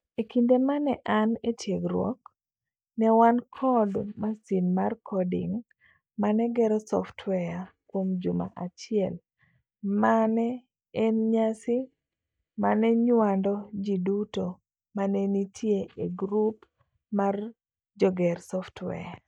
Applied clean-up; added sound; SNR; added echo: neural mask model DeepFilterNet 3.